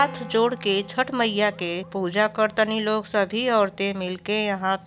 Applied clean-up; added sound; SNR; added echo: none; Keyboard (musical) + Wind instrument, woodwind instrument; 19 dB; none.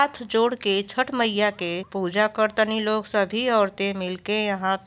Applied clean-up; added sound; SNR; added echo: none; none; none; none.